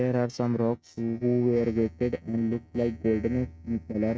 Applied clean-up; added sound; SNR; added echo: neural mask model RNNoise.